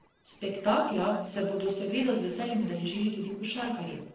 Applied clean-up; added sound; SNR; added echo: neural separator model SepFormer DNS4.